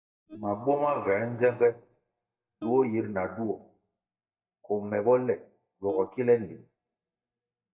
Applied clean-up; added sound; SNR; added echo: neural mask model DeepFilterNet 3.